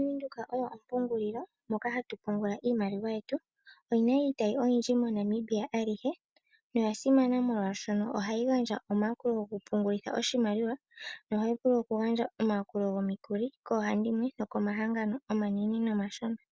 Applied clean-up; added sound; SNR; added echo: none; none; none; none.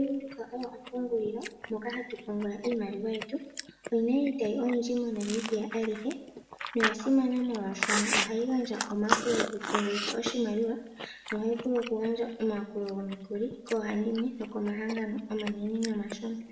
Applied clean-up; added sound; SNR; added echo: none; Chewing, mastication; 7 dB; reverberation time 0.7 s.